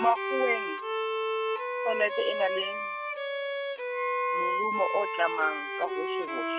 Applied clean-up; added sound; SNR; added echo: none; Wind instrument, woodwind instrument + Bowed string instrument; -1 dB; none.